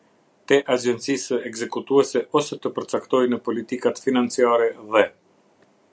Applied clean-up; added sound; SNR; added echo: none; none; none; none.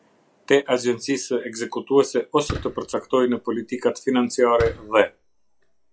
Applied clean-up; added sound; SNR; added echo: classical method log-MMSE.